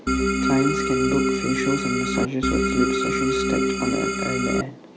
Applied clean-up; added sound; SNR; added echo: none; Organ; -4 dB; none.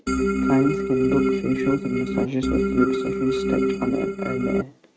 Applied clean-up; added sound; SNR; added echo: neural mask model RNNoise.